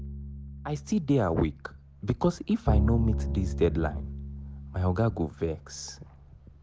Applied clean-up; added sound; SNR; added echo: none; Bowed string instrument; 5 dB; none.